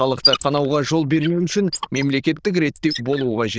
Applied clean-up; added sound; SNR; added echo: neural diffusion model UNIVERSE++.